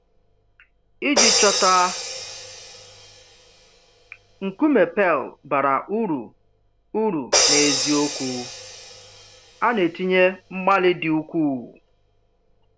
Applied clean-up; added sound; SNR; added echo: none; Crash cymbal; 2 dB; none.